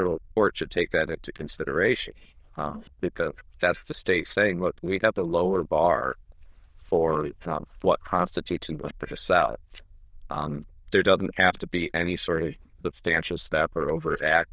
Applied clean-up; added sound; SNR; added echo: neural diffusion model UNIVERSE++.